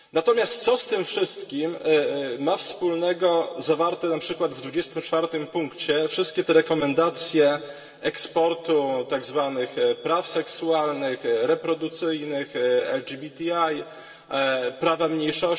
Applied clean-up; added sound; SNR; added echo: none; none; none; reverberation time 2.8 s.